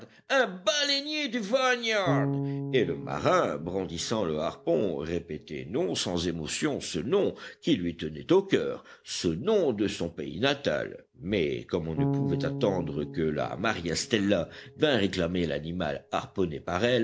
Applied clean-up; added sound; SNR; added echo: none; Bass guitar; 10 dB; none.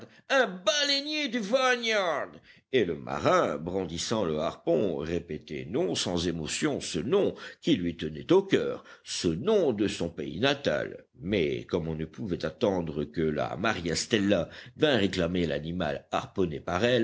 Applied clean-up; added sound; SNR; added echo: none; none; none; none.